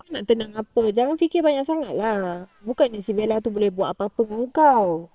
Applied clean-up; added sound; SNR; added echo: neural separator model SepFormer WHAM!.